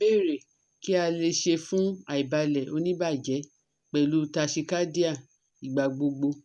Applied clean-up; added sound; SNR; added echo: none; none; none; none.